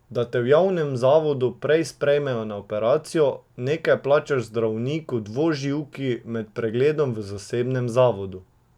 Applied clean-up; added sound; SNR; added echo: none; none; none; none.